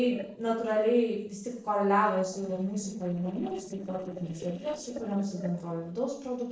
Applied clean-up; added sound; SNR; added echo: neural separator model SepFormer DNS4.